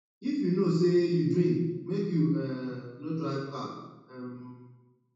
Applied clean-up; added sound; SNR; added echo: none; none; none; reverberation time 1.1 s.